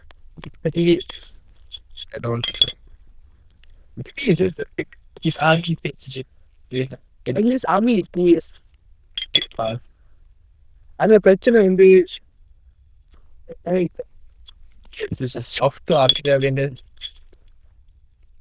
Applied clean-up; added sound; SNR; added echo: neural diffusion model UNIVERSE++.